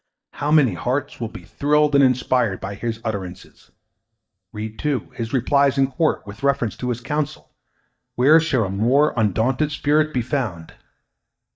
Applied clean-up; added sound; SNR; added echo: neural mask model DeepFilterNet 3.